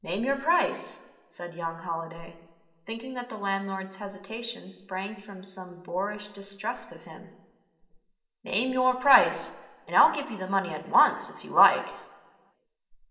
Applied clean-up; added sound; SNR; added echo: none; none; none; reverberation time 1.7 s.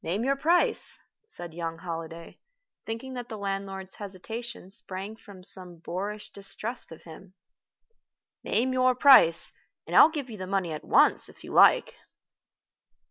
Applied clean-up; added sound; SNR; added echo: none; none; none; none.